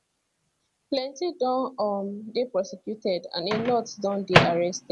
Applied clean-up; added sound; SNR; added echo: none; Microwave oven; 3 dB; none.